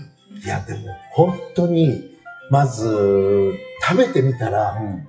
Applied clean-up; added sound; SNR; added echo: classical method WPE with log-MMSE.